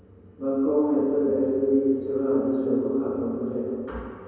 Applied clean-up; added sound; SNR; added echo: none; none; none; reverberation time 2.2 s.